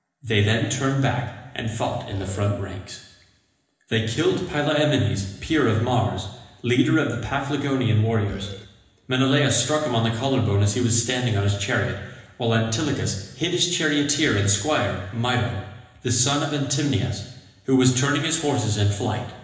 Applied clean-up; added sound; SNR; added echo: none; Burping, eructation; 18 dB; reverberation time 1.0 s.